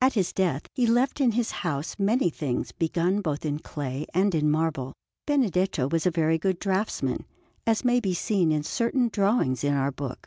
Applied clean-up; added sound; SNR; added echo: none; none; none; none.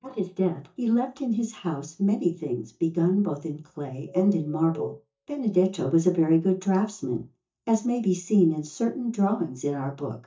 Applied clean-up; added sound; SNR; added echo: neural mask model DeepFilterNet 3.